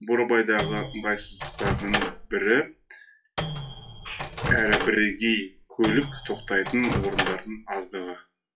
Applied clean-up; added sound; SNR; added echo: classical method WPE with log-MMSE.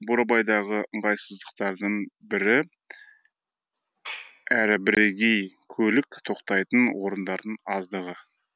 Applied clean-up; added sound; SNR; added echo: none; none; none; none.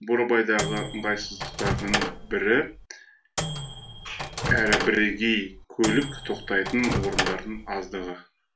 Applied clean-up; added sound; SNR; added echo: none; Microwave oven; 4 dB; reverberation time 0.3 s.